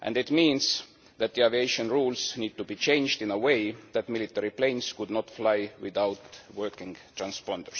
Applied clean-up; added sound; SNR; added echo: none; none; none; none.